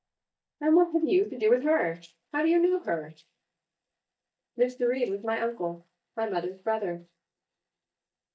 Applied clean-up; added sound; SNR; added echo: neural mask model DeepFilterNet 3.